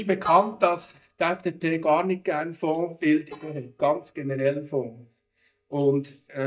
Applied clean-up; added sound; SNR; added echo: neural mask model DeepFilterNet 3.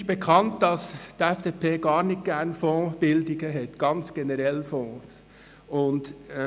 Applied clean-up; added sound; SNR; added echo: none; none; none; none.